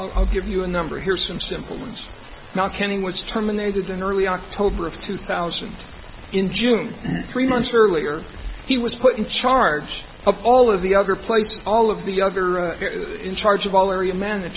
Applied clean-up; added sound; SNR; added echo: none; none; none; none.